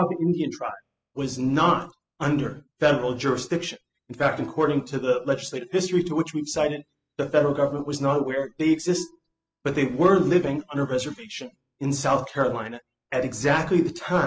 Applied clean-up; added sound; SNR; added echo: classical method spectral subtraction.